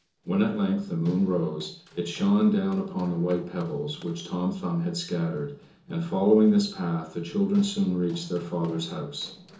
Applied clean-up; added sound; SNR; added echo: neural separator model SepFormer DNS4.